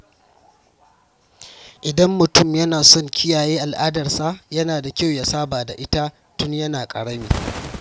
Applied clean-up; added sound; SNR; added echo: none; none; none; none.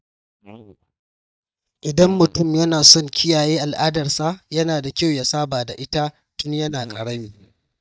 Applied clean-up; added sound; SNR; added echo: neural mask model DeepFilterNet 3.